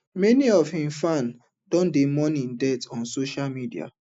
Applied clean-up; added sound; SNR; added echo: neural mask model Resemble Enhance denoiser.